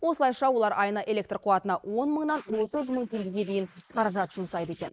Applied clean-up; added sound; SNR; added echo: neural mask model Resemble Enhance denoiser.